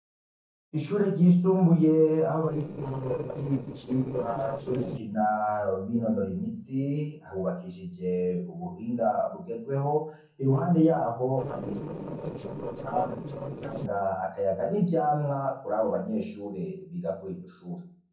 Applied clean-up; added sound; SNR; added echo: neural separator model SepFormer DNS4.